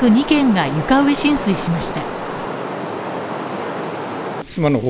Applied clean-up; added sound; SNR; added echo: none; none; none; none.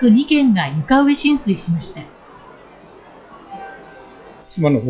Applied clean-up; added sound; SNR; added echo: classical method log-MMSE.